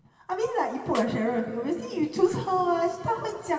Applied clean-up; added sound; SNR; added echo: none; Snare drum; 17 dB; reverberation time 2.5 s.